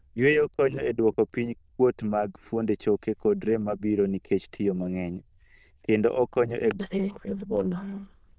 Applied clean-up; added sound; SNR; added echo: neural diffusion model UNIVERSE++.